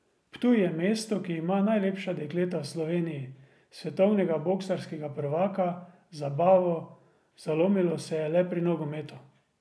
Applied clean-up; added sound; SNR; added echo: none; none; none; none.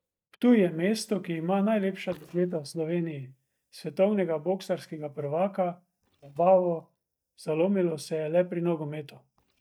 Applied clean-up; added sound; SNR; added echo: neural mask model DeepFilterNet 3.